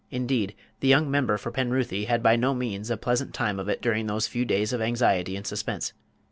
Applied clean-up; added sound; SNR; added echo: none; none; none; none.